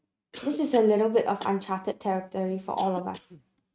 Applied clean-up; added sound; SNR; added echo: neural mask model RNNoise.